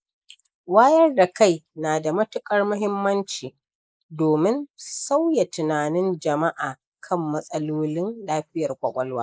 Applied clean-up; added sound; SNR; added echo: neural mask model Resemble Enhance denoiser.